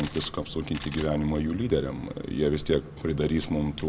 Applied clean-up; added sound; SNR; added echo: none; none; none; none.